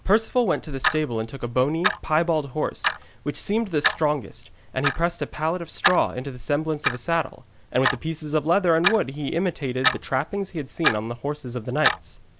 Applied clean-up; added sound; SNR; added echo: none; Clock; 5 dB; none.